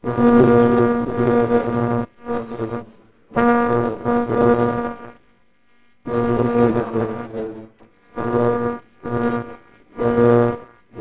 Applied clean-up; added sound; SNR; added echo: neural separator model SepFormer WHAMR!.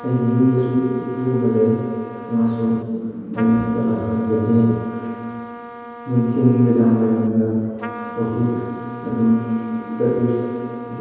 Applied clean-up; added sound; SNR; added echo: none; Trumpet; 15 dB; reverberation time 2.2 s.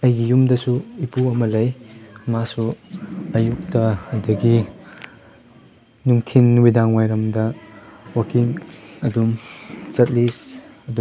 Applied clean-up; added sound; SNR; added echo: none; none; none; none.